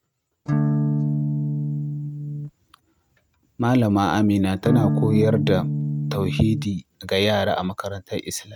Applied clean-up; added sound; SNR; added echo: neural mask model RNNoise.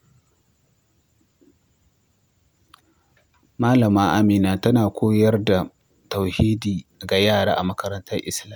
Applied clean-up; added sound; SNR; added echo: none; none; none; none.